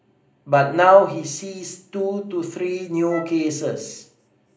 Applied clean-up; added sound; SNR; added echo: none; Wind instrument, woodwind instrument; 16 dB; reverberation time 0.5 s.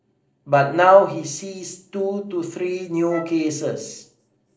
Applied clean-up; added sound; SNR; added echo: neural separator model SepFormer DNS4.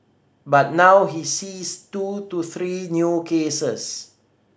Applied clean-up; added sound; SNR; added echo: none; none; none; none.